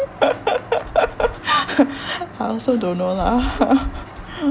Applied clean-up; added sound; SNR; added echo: none; none; none; none.